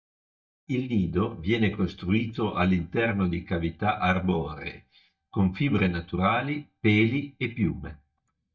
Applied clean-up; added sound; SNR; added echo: neural mask model DeepFilterNet 3.